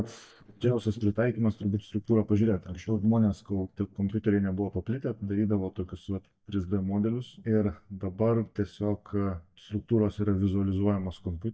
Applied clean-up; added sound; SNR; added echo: neural mask model DeepFilterNet 3.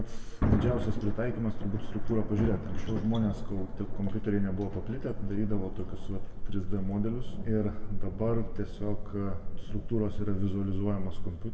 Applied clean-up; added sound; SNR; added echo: none; Thunder; 10 dB; reverberation time 1.6 s.